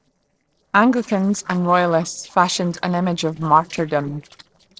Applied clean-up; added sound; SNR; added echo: neural separator model SepFormer DNS4.